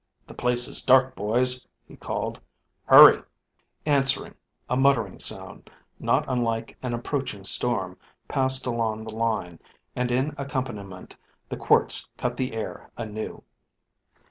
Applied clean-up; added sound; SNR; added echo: none; none; none; none.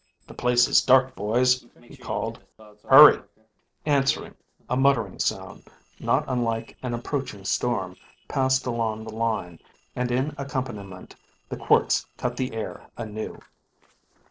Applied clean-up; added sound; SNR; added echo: neural separator model SepFormer DNS4.